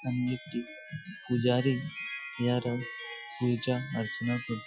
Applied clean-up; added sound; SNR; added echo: classical method Wiener filter.